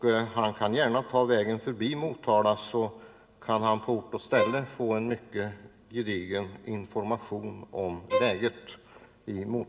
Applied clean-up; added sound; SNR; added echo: none; Bowed string instrument; 5 dB; reverberation time 1.0 s.